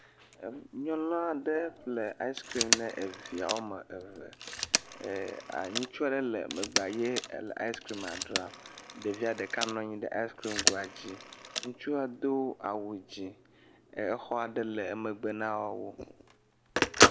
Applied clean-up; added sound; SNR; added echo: none; Telephone; 0 dB; none.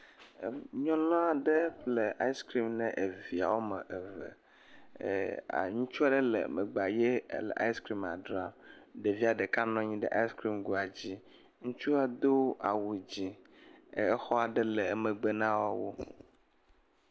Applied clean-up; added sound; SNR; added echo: none; none; none; none.